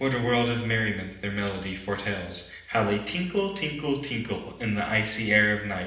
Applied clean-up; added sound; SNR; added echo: none; none; none; reverberation time 0.8 s.